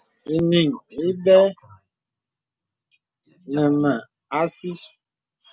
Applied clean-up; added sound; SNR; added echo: none; none; none; none.